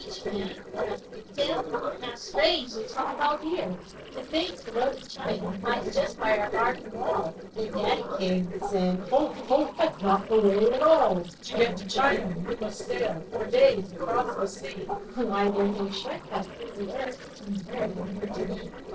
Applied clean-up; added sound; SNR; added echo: neural separator model SepFormer DNS4.